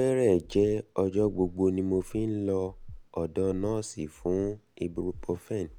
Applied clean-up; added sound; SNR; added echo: none; Breathing; 18 dB; none.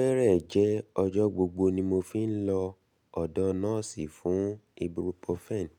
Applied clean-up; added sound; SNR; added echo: none; none; none; none.